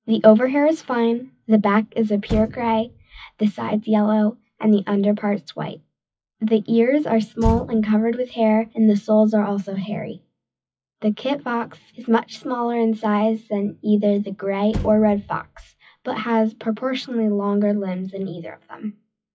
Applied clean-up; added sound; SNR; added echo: classical method WPE with log-MMSE.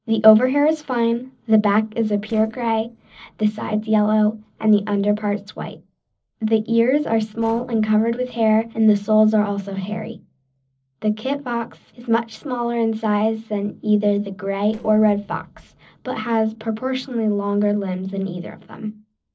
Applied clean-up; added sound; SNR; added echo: neural separator model SepFormer DNS4.